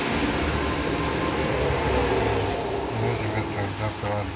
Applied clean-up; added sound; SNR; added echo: none; none; none; none.